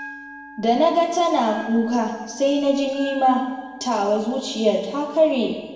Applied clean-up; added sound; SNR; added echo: none; Bell; 20 dB; reverberation time 1.2 s.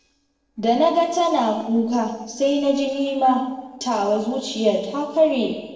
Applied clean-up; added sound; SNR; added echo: neural separator model SepFormer DNS4.